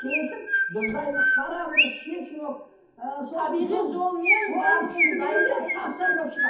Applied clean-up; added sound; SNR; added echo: none; Chirp, tweet; -1 dB; reverberation time 0.5 s.